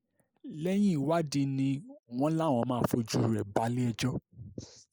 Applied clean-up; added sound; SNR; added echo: neural mask model Resemble Enhance denoiser.